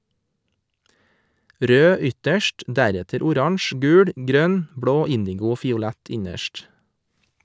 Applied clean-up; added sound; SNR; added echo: none; none; none; none.